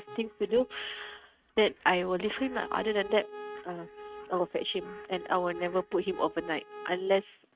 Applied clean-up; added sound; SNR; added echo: neural mask model RNNoise.